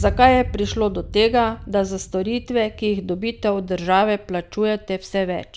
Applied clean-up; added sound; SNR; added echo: none; Boom; 13 dB; none.